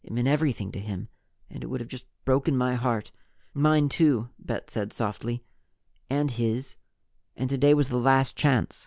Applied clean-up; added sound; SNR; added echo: none; none; none; none.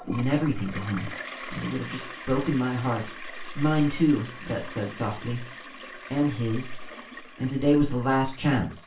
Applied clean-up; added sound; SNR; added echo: none; Toilet flush; 14 dB; reverberation time 0.3 s.